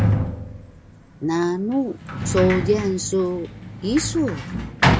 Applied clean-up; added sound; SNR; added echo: none; Sliding door; 1 dB; none.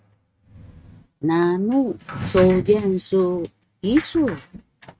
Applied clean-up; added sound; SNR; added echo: neural mask model RNNoise.